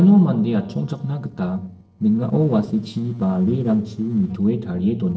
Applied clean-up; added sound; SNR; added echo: neural separator model SepFormer DNS4.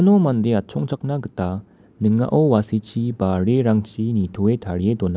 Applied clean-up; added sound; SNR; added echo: none; none; none; none.